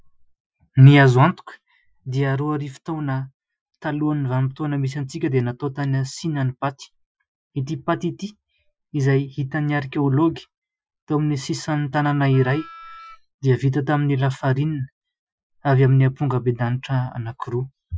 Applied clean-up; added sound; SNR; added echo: classical method Wiener filter.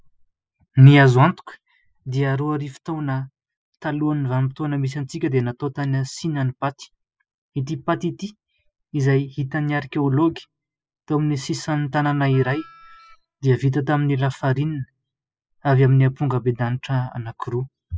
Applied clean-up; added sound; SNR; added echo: classical method spectral subtraction.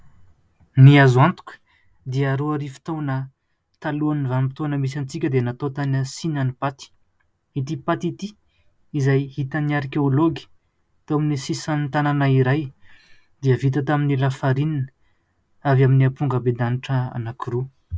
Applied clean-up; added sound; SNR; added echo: none; none; none; none.